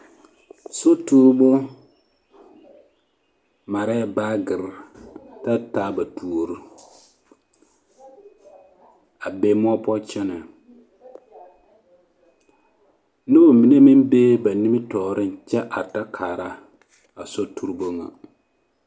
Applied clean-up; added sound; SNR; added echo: none; none; none; none.